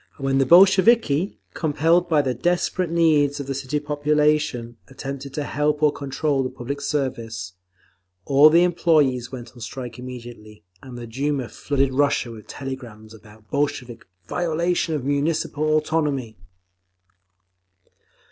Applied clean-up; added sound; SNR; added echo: none; none; none; none.